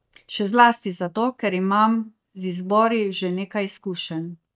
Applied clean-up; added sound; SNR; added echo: neural mask model DeepFilterNet 3.